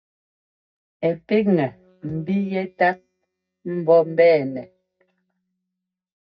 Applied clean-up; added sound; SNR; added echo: neural mask model DeepFilterNet 3.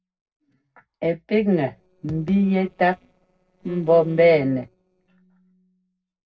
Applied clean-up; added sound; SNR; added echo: neural separator model SepFormer DNS4.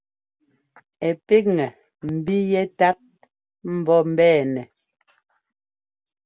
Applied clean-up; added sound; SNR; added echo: none; none; none; none.